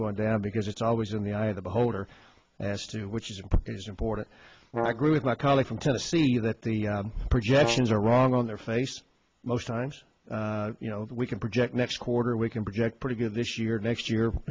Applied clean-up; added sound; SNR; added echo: none; Brass instrument; 8 dB; none.